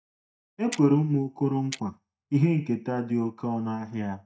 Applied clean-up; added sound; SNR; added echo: neural mask model DeepFilterNet 3.